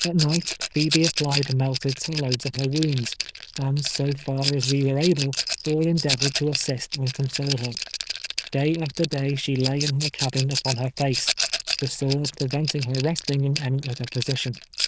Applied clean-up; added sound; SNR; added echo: neural diffusion model UNIVERSE++.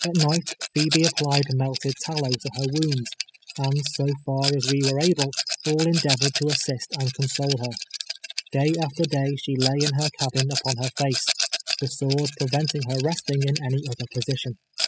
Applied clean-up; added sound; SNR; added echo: classical method spectral subtraction.